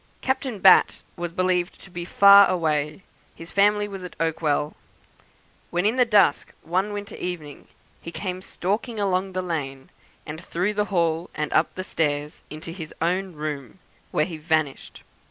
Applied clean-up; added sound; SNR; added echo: none; none; none; none.